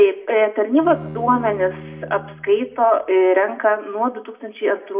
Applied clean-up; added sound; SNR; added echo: none; Bowed string instrument; 18 dB; reverberation time 0.4 s.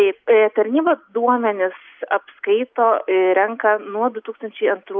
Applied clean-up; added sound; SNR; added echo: none; none; none; none.